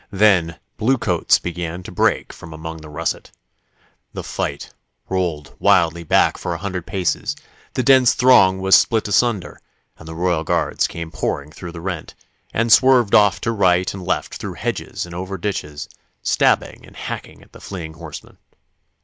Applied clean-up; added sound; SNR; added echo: none; none; none; none.